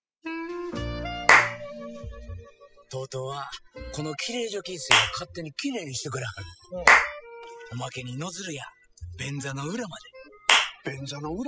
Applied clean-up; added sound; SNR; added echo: classical method spectral subtraction.